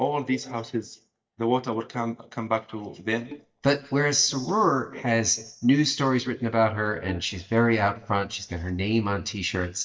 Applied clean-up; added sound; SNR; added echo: neural mask model DeepFilterNet 3.